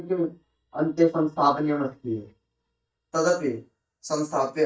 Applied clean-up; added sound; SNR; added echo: neural mask model DeepFilterNet 3.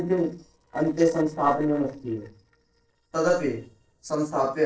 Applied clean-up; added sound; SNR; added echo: neural separator model SepFormer DNS4.